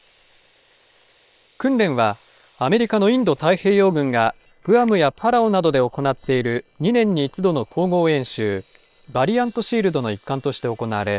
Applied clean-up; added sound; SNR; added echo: neural separator model SepFormer WHAM!.